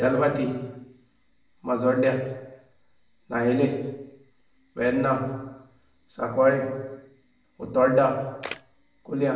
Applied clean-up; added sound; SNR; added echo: none; Camera; 18 dB; reverberation time 0.9 s.